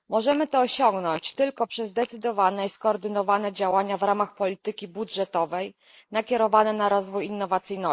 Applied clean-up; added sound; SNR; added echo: neural mask model Resemble Enhance denoiser.